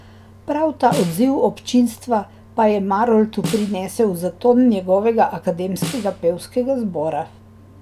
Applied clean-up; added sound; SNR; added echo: none; Snare drum; 13 dB; none.